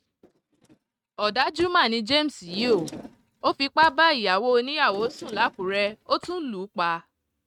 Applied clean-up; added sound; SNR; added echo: neural mask model RNNoise.